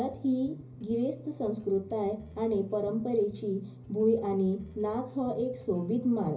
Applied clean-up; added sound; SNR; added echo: none; Bass guitar; 17 dB; reverberation time 0.5 s.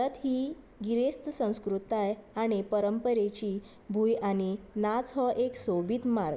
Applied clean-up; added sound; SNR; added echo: none; none; none; none.